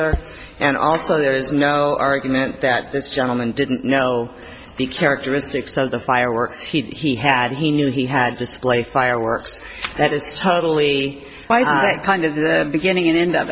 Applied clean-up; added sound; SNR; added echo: none; none; none; none.